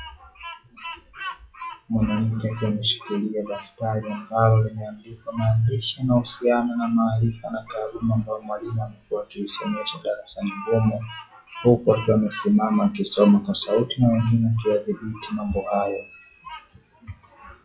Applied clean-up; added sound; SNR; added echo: classical method log-MMSE.